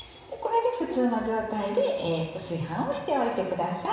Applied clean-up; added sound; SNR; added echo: none; none; none; reverberation time 1.0 s.